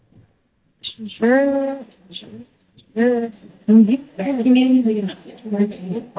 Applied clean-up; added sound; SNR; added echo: neural mask model DeepFilterNet 3.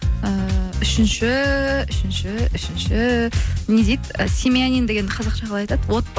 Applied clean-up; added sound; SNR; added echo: none; none; none; none.